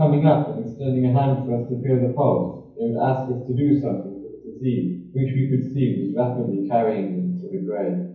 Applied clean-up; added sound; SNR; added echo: none; none; none; reverberation time 0.9 s.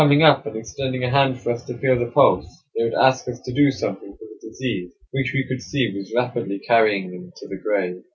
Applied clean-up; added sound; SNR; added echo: none; none; none; none.